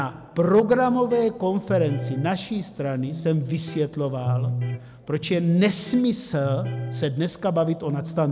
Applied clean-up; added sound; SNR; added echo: none; Electric guitar; 9 dB; none.